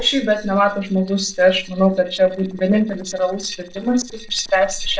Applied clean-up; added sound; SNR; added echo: neural separator model SepFormer DNS4.